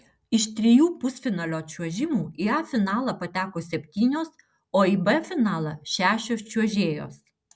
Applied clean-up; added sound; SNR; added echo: none; none; none; none.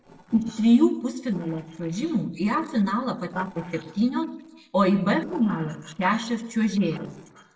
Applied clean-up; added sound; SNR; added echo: neural separator model SepFormer DNS4.